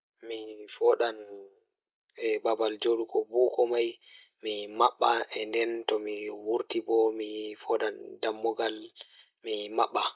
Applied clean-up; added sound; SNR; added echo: none; none; none; none.